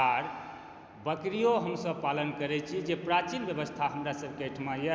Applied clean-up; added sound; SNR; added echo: none; none; none; none.